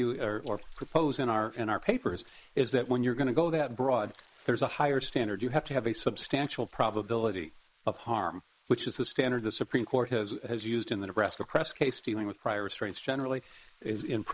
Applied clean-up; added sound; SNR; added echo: neural mask model Resemble Enhance denoiser.